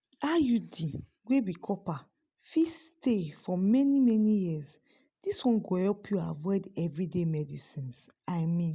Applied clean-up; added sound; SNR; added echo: none; none; none; none.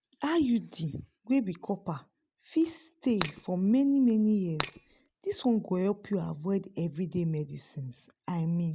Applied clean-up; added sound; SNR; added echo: none; Shatter; 6 dB; none.